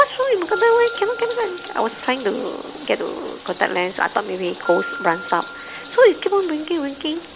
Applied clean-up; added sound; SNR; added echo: none; Bathtub (filling or washing) + Glockenspiel; 13 dB; none.